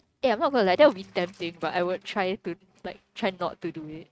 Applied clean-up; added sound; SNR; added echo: neural mask model RNNoise.